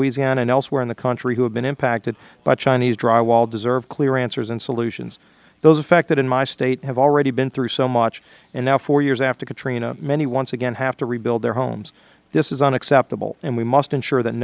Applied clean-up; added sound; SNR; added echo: none; none; none; none.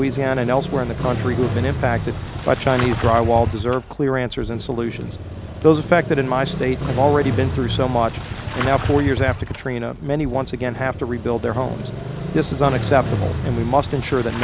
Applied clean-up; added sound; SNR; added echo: none; Engine starting / Motorcycle; 5 dB; none.